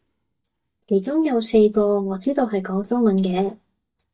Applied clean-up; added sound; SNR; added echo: neural mask model DeepFilterNet 3.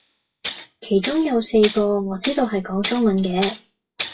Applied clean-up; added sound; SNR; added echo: classical method WPE with log-MMSE.